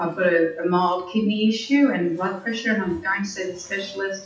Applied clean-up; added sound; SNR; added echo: classical method WPE with log-MMSE.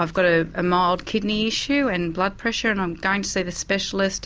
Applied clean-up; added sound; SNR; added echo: none; none; none; none.